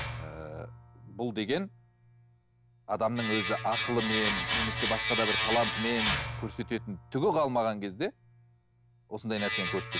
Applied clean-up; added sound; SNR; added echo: none; Domestic sounds, home sounds; 1 dB; none.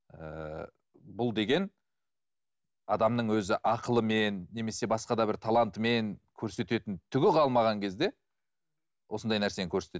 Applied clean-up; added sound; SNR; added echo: none; none; none; none.